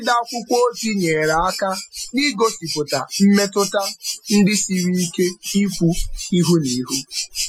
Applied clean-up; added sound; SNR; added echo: classical method Wiener filter.